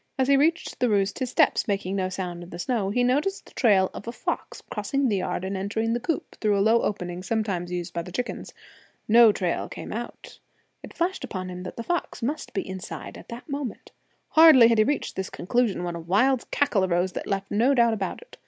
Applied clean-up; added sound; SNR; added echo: none; none; none; none.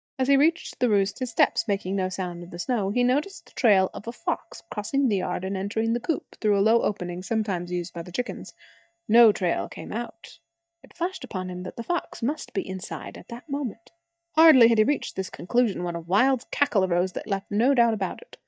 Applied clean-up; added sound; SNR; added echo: neural mask model DeepFilterNet 3.